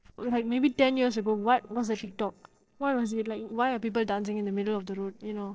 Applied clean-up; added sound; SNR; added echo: neural separator model SepFormer DNS4.